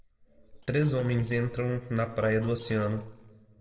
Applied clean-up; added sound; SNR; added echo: neural separator model SepFormer DNS4.